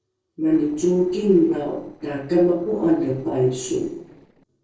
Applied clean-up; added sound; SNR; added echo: neural separator model SepFormer DNS4.